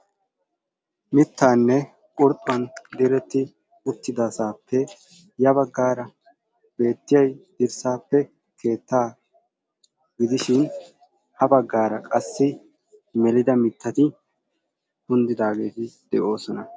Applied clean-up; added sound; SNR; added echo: none; none; none; none.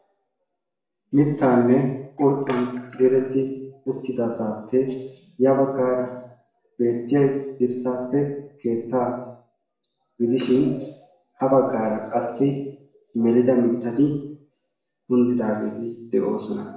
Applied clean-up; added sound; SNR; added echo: none; none; none; reverberation time 0.7 s.